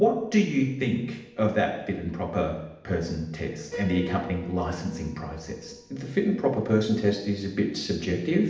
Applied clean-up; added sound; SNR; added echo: none; Piano; 20 dB; reverberation time 0.8 s.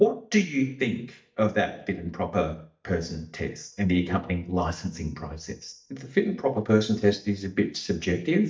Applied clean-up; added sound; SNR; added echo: neural mask model DeepFilterNet 3.